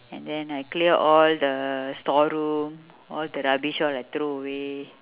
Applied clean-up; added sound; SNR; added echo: none; none; none; none.